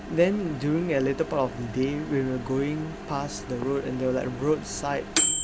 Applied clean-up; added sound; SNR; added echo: none; Microwave oven; 5 dB; none.